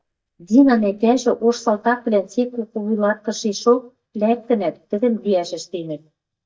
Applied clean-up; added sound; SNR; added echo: neural mask model DeepFilterNet 3.